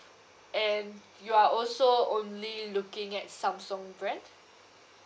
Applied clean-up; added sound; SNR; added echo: none; none; none; none.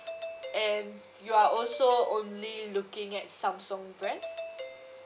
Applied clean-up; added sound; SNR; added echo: none; Doorbell; 13 dB; none.